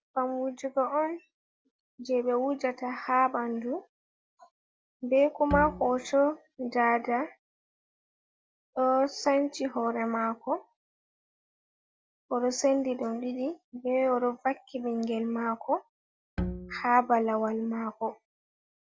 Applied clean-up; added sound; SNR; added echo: none; Bowed string instrument; 7 dB; none.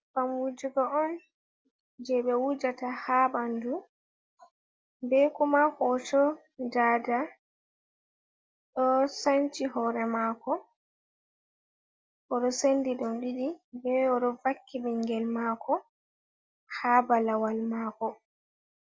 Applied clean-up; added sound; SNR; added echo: none; none; none; none.